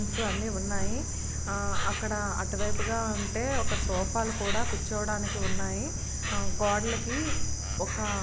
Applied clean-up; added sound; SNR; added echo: none; Insect; -3 dB; none.